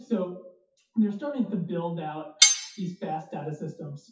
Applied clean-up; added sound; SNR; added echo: classical method WPE with log-MMSE.